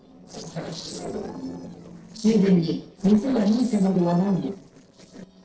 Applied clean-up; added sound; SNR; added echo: neural separator model SepFormer DNS4.